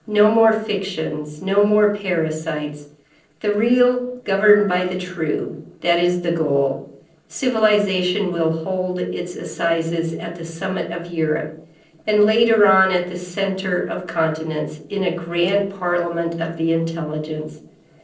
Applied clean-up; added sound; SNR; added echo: neural separator model SepFormer DNS4.